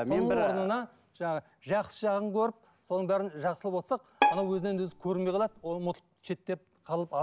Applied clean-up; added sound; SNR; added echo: none; Bowed string instrument; 2 dB; none.